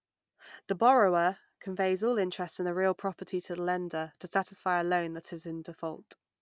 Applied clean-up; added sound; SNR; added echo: none; none; none; none.